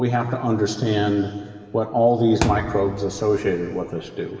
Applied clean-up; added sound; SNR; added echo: none; Thump, thud; 8 dB; reverberation time 2.2 s.